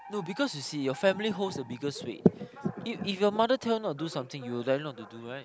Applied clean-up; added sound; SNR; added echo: none; Alarm; 19 dB; none.